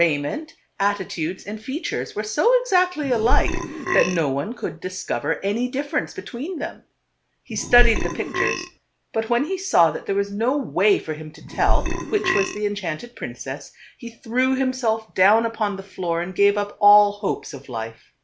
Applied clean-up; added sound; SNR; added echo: none; Burping, eructation; -1 dB; none.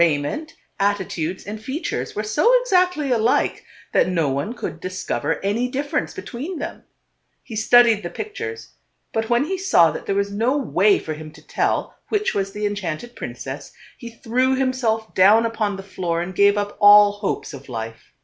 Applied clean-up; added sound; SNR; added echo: none; none; none; none.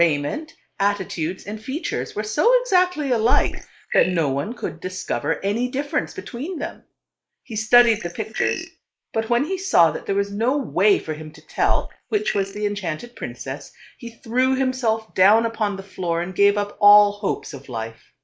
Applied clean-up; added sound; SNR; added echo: neural mask model Resemble Enhance denoiser.